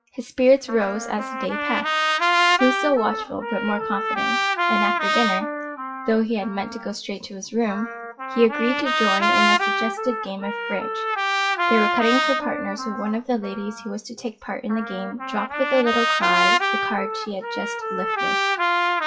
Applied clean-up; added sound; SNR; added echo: classical method WPE with log-MMSE.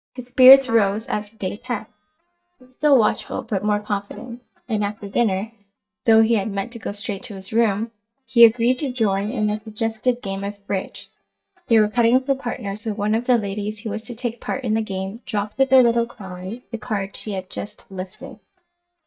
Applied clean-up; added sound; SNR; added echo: neural mask model DeepFilterNet 3.